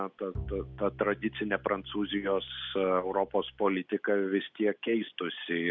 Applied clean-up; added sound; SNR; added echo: none; Bowed string instrument; 15 dB; none.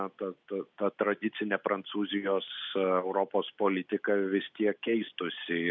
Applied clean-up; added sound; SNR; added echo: none; none; none; none.